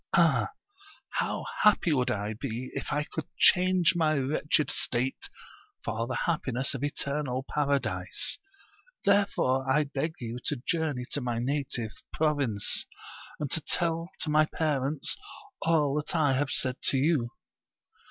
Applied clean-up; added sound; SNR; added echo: none; none; none; none.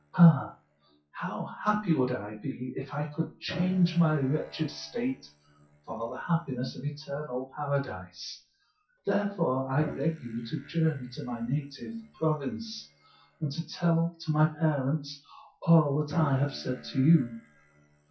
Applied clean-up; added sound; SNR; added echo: classical method WPE with log-MMSE.